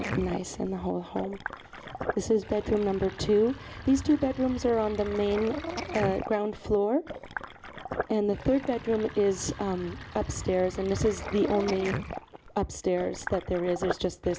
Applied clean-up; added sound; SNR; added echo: none; Sink (filling or washing); 10 dB; none.